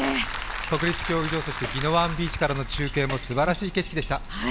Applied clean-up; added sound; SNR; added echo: none; Tambourine + Bathtub (filling or washing); 9 dB; none.